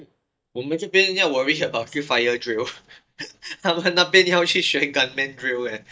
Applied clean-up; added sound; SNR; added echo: neural mask model DeepFilterNet 3.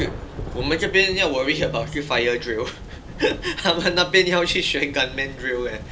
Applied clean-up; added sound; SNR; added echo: none; Thunder; 12 dB; reverberation time 0.2 s.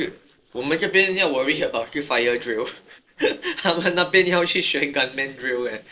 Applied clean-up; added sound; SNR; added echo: neural separator model SepFormer DNS4.